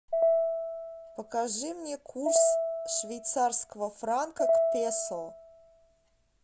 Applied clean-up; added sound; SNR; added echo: none; Piano; -4 dB; none.